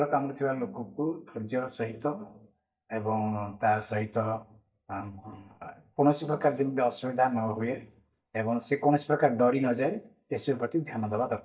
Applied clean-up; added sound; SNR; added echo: neural mask model DeepFilterNet 3.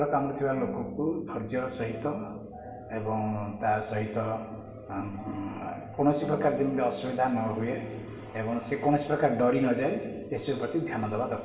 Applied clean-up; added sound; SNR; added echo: none; Marimba, xylophone / Wood; 20 dB; reverberation time 0.2 s.